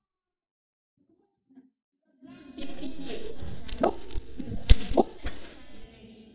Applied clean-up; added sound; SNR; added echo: neural mask model DeepFilterNet 3.